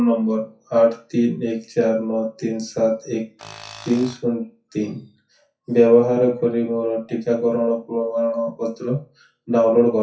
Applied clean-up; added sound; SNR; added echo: classical method WPE with log-MMSE.